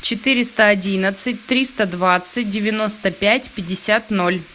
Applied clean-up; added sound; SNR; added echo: none; none; none; none.